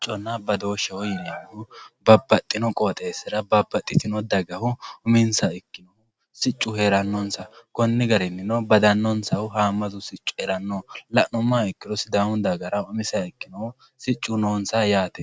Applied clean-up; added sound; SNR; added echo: none; none; none; none.